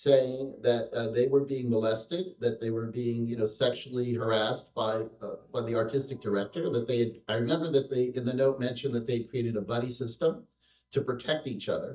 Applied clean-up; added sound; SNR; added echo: neural mask model DeepFilterNet 3.